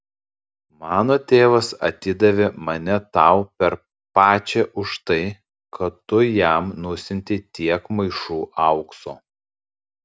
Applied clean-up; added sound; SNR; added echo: none; none; none; none.